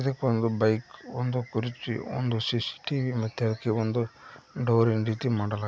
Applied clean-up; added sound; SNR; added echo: none; none; none; none.